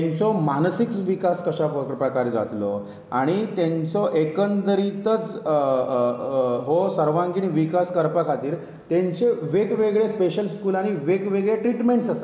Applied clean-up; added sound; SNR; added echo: none; none; none; none.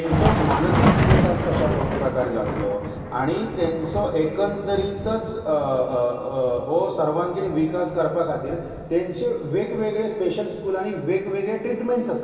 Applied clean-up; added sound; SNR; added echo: none; Thunder; 3 dB; reverberation time 2.8 s.